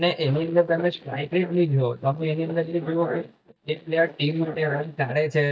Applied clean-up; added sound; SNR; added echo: neural mask model DeepFilterNet 3.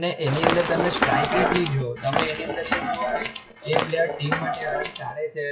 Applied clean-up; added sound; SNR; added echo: classical method WPE with log-MMSE.